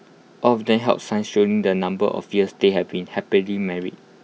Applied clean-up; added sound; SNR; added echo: none; none; none; none.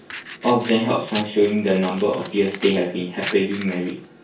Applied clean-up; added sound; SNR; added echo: none; Fire; 13 dB; reverberation time 0.3 s.